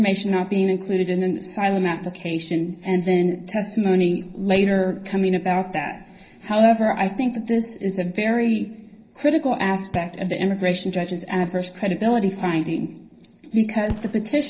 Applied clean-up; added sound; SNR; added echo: neural separator model SepFormer DNS4.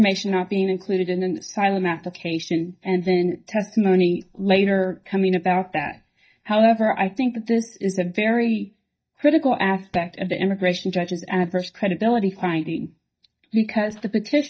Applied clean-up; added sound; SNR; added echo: neural mask model DeepFilterNet 3.